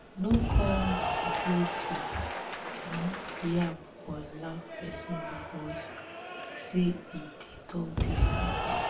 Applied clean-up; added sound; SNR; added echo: none; Applause / Cheering; -1 dB; reverberation time 0.3 s.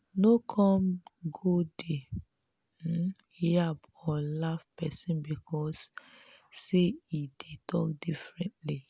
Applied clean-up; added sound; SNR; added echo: none; none; none; none.